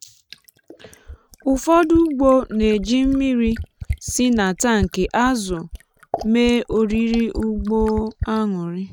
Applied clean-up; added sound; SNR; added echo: neural mask model RNNoise.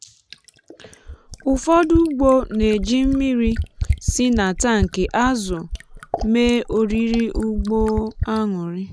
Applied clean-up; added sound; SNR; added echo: none; Fill (with liquid); 8 dB; none.